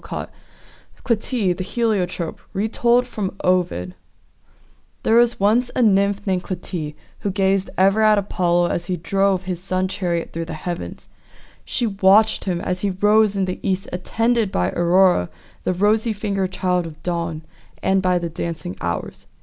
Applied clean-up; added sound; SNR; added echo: none; none; none; none.